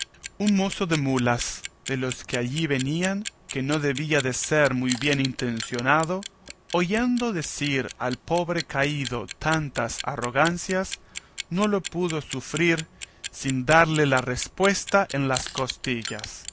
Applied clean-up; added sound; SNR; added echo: none; Clock; 13 dB; none.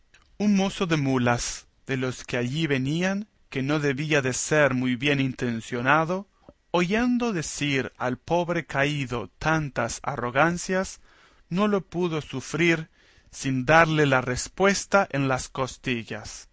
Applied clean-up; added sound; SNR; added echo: none; none; none; none.